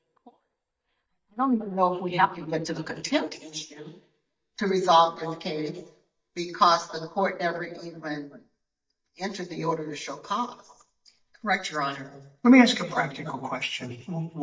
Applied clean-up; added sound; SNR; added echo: neural mask model DeepFilterNet 3.